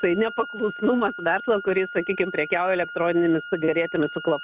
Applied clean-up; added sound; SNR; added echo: none; Wind instrument, woodwind instrument; 13 dB; none.